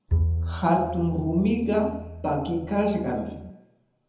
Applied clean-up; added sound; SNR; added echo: none; Bowed string instrument; 4 dB; reverberation time 0.9 s.